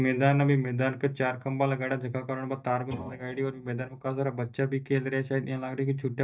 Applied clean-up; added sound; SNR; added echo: neural mask model DeepFilterNet 3.